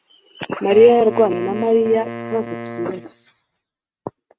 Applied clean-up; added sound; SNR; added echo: neural mask model RNNoise.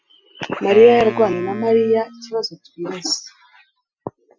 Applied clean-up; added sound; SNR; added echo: classical method Wiener filter.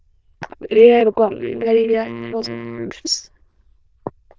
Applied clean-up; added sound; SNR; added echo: neural diffusion model UNIVERSE++.